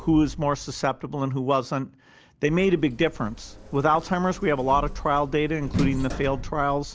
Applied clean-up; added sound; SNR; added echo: none; Sliding door; 11 dB; none.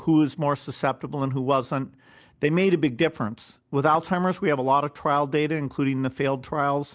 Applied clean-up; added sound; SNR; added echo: none; none; none; none.